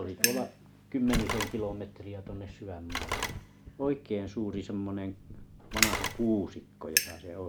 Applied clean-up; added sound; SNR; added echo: none; Telephone + Fire; 1 dB; none.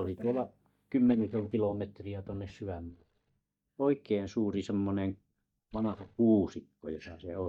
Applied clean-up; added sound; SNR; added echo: neural mask model DeepFilterNet 3.